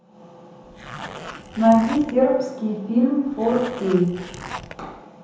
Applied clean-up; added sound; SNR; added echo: none; Zipper (clothing); 14 dB; reverberation time 0.9 s.